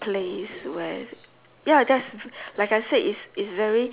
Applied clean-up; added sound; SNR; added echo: none; none; none; none.